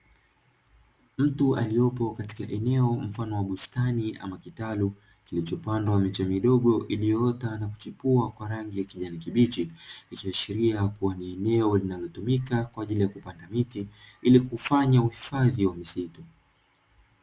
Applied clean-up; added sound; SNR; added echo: none; none; none; none.